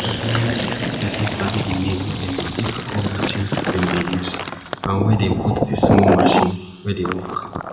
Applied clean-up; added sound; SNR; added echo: none; Fill (with liquid); -1 dB; reverberation time 1.9 s.